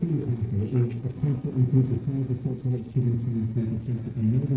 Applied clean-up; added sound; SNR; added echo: neural separator model SepFormer DNS4.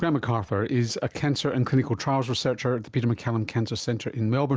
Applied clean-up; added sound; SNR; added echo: none; none; none; none.